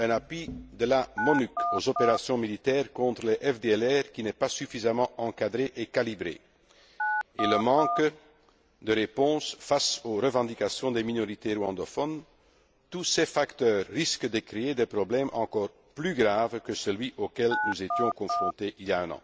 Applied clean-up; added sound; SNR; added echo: none; Telephone; 0 dB; none.